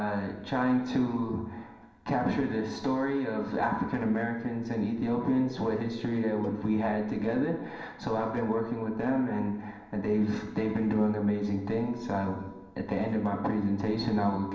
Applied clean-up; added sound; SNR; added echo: none; Cowbell; 19 dB; reverberation time 1.1 s.